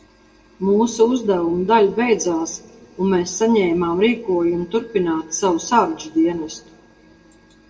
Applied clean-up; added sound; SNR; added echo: none; none; none; reverberation time 1.3 s.